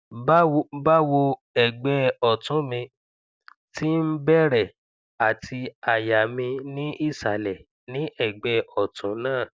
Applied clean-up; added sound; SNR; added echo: none; none; none; none.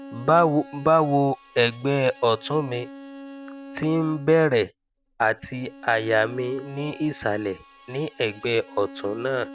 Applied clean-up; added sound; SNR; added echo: none; Bowed string instrument; 19 dB; none.